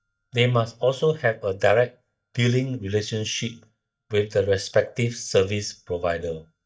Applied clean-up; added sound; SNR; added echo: neural mask model DeepFilterNet 3.